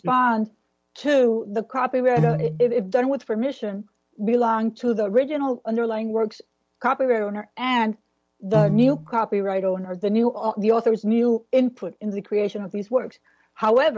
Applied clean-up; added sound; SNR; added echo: none; Piano; 3 dB; none.